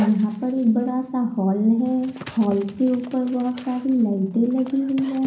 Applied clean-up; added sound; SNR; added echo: none; Dog; 20 dB; reverberation time 0.6 s.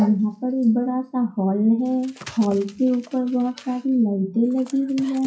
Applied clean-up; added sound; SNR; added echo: classical method WPE with log-MMSE.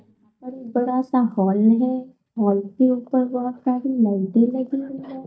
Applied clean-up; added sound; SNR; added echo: neural mask model DeepFilterNet 3.